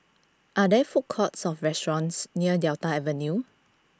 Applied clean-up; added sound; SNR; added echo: none; none; none; none.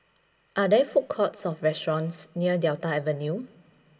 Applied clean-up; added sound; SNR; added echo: none; none; none; reverberation time 0.9 s.